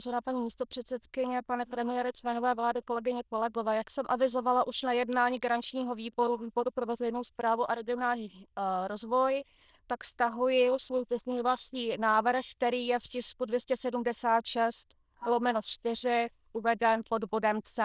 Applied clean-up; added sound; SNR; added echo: neural diffusion model UNIVERSE++.